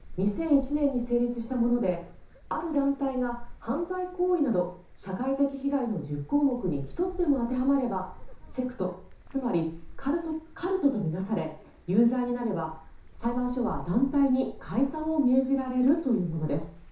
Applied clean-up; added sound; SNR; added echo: none; Wind; 14 dB; reverberation time 0.9 s.